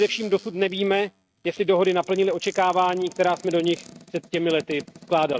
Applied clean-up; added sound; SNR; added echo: neural mask model RNNoise.